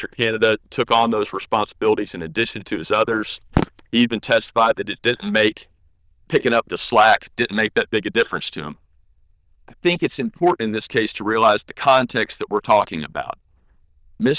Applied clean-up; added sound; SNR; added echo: neural diffusion model UNIVERSE++.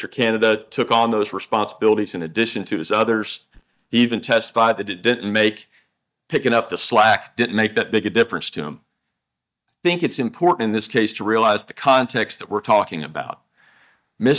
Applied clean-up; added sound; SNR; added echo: neural mask model DeepFilterNet 3.